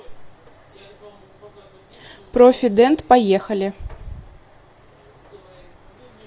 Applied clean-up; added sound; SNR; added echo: none; none; none; none.